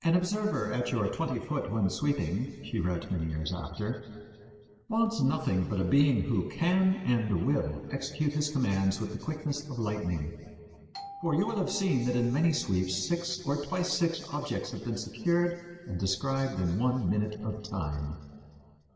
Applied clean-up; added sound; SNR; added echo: none; Doorbell; 18 dB; reverberation time 2.3 s.